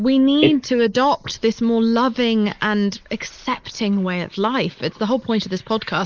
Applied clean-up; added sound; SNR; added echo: neural mask model Resemble Enhance denoiser.